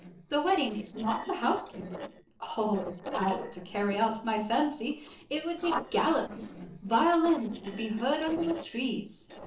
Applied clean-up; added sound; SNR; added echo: neural separator model SepFormer DNS4.